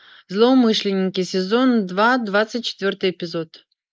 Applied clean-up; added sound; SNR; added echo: neural mask model Resemble Enhance denoiser.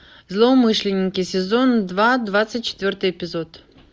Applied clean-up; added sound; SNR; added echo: none; none; none; none.